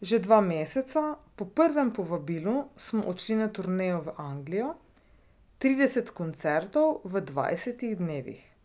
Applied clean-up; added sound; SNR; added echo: none; none; none; none.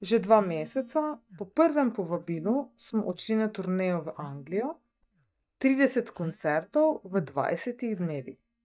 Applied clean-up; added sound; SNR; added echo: neural mask model DeepFilterNet 3.